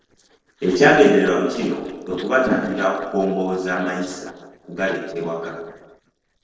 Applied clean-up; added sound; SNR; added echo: neural separator model SepFormer DNS4.